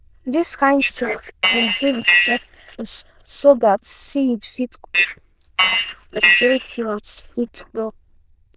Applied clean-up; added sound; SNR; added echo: neural diffusion model UNIVERSE++.